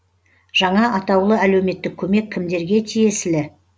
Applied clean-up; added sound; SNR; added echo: none; none; none; none.